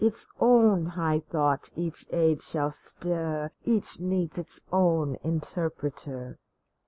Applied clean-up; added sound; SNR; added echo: none; none; none; none.